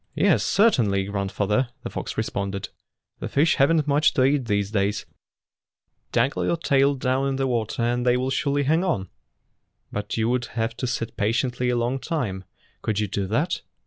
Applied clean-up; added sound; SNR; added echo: none; none; none; none.